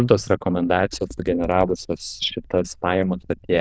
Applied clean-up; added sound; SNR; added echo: neural diffusion model UNIVERSE++.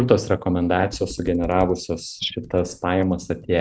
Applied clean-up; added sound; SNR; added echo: none; Computer keyboard; 20 dB; none.